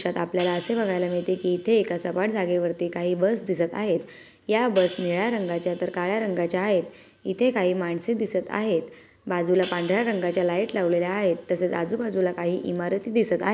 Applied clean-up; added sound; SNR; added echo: none; Hi-hat; 18 dB; none.